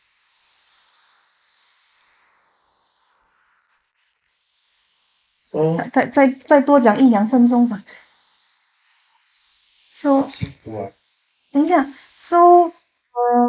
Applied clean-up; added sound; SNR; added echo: neural mask model Resemble Enhance denoiser.